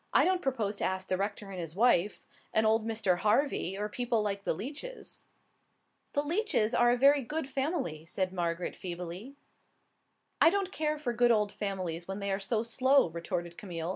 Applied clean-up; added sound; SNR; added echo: none; none; none; none.